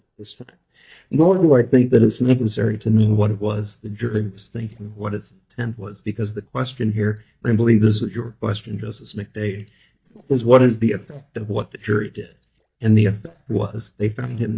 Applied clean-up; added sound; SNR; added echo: neural mask model DeepFilterNet 3.